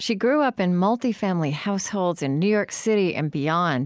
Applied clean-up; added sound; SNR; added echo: none; none; none; none.